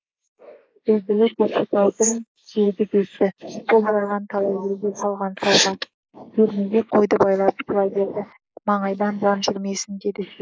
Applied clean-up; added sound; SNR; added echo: neural mask model Resemble Enhance denoiser.